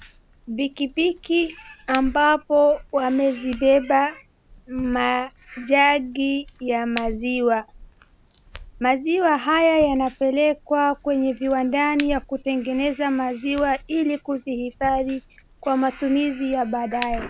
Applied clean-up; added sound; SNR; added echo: none; Crack; 19 dB; none.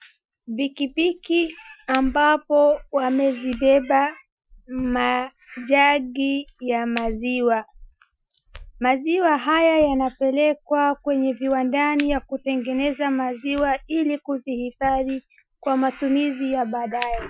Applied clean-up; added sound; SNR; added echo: classical method Wiener filter.